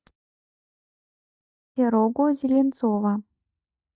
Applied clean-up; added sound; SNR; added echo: neural mask model DeepFilterNet 3.